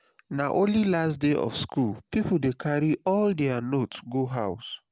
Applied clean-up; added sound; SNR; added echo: none; none; none; none.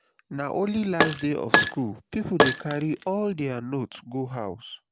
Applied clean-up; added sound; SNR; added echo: none; Glass; -2 dB; none.